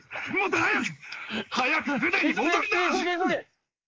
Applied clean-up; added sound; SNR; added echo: neural mask model Resemble Enhance denoiser.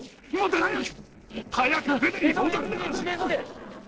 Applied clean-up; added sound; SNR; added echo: neural separator model SepFormer DNS4.